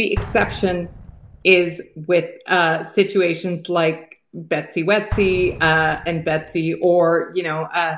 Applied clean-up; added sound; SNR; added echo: none; Explosion; 16 dB; none.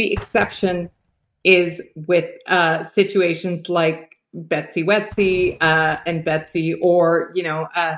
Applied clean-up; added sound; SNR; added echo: neural mask model RNNoise.